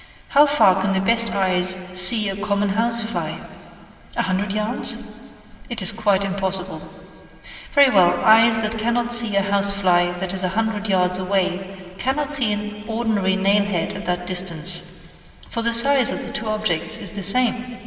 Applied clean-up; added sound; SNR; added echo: none; none; none; reverberation time 2.9 s.